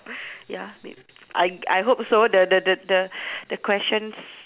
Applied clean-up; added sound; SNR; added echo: none; none; none; none.